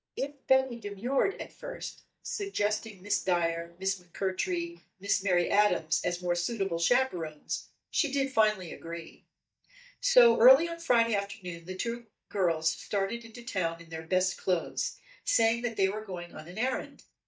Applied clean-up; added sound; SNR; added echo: neural mask model DeepFilterNet 3.